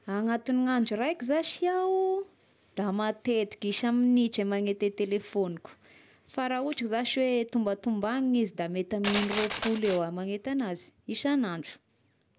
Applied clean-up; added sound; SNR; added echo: none; Glass; 3 dB; none.